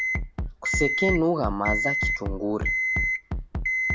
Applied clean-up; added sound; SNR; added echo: none; Bass drum + Alarm; -2 dB; none.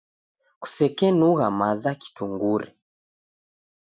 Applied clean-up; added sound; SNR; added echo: none; none; none; none.